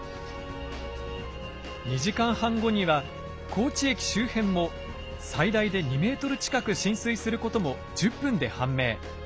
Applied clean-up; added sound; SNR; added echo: none; Alarm + Truck; 17 dB; none.